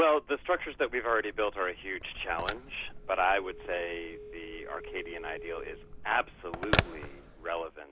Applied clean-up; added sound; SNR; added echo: none; Telephone; 6 dB; none.